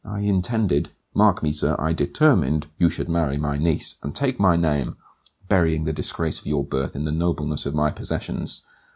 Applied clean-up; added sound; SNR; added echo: none; none; none; none.